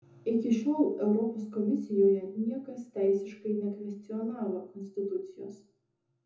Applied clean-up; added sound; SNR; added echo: none; none; none; reverberation time 0.6 s.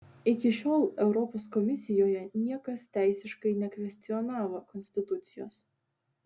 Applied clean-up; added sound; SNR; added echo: none; none; none; none.